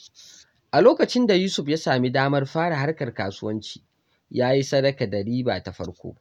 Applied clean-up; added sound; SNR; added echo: none; none; none; none.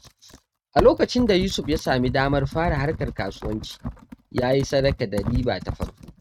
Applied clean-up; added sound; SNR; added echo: neural mask model RNNoise.